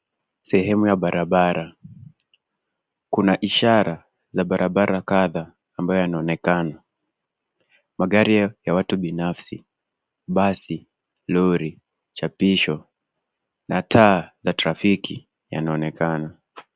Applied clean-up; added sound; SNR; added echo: none; none; none; none.